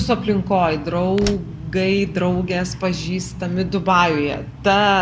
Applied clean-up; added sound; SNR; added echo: none; Slam; 14 dB; none.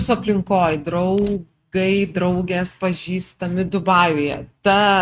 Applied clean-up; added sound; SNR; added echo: neural mask model RNNoise.